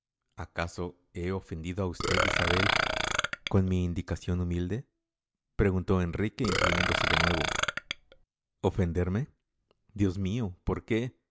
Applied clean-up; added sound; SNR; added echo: none; Burping, eructation; -3 dB; none.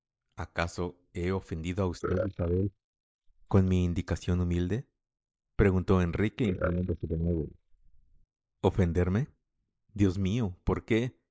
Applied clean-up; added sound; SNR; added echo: neural mask model Resemble Enhance denoiser.